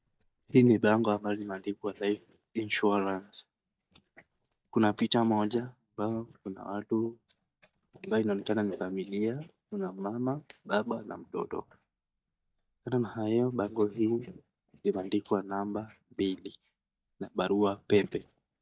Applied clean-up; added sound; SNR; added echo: neural mask model DeepFilterNet 3.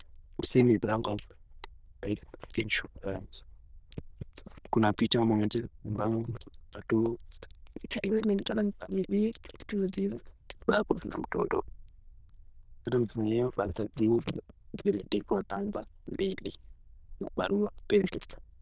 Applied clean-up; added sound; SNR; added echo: neural diffusion model UNIVERSE++.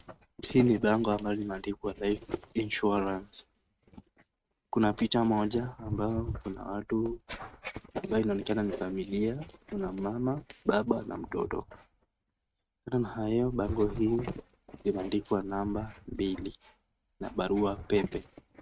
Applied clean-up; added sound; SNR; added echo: neural mask model RNNoise.